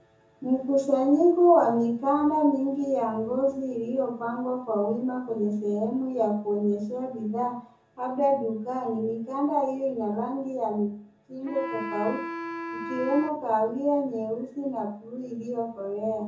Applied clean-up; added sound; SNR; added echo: none; Wind instrument, woodwind instrument; 10 dB; reverberation time 0.5 s.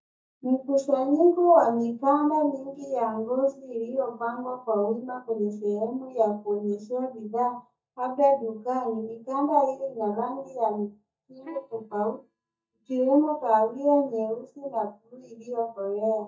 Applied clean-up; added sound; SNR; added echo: neural mask model DeepFilterNet 3.